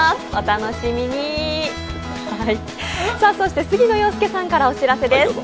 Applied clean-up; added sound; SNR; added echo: none; none; none; none.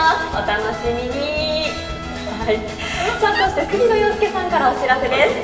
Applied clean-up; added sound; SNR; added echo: none; Wood; 8 dB; reverberation time 1.4 s.